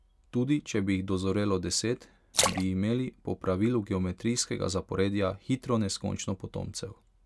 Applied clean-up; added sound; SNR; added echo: none; Splash, splatter; 5 dB; none.